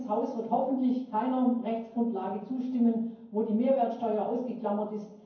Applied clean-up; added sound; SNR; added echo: none; none; none; reverberation time 0.9 s.